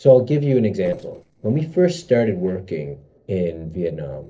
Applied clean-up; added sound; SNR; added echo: neural separator model SepFormer DNS4.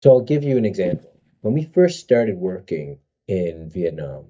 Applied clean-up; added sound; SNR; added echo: neural mask model DeepFilterNet 3.